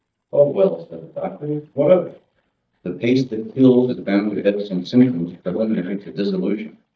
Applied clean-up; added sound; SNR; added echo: neural mask model DeepFilterNet 3.